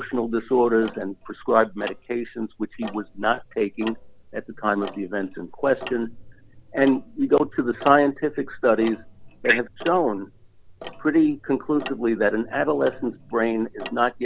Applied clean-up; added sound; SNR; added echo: none; Tick-tock; 16 dB; none.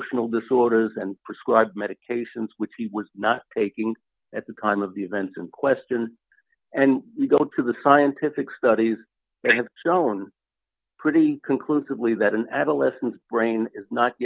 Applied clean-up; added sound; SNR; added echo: none; none; none; none.